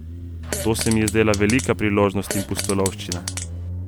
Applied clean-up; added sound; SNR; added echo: none; Fart + Motorcycle; 7 dB; none.